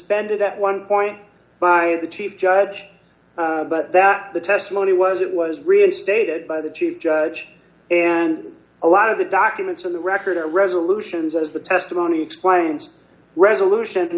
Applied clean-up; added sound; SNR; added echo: none; none; none; none.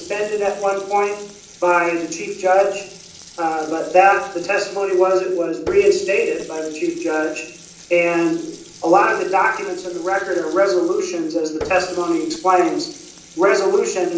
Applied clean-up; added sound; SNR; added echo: none; Water tap, faucet; 20 dB; reverberation time 0.6 s.